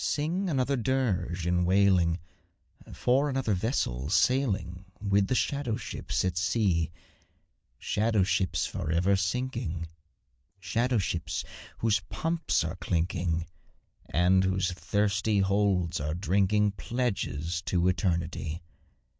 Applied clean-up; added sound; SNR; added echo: neural mask model Resemble Enhance denoiser.